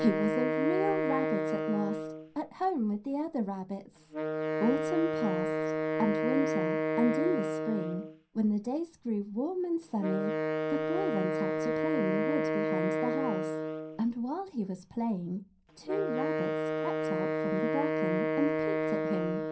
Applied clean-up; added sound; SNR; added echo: none; Wind instrument, woodwind instrument; -1 dB; reverberation time 0.3 s.